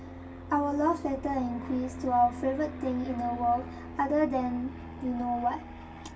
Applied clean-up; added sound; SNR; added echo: none; Fixed-wing aircraft, airplane; 11 dB; reverberation time 0.1 s.